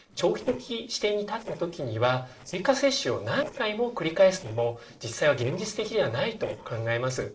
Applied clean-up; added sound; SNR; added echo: neural separator model SepFormer DNS4.